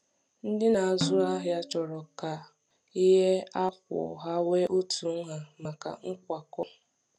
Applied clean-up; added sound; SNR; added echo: none; Snare drum; 9 dB; none.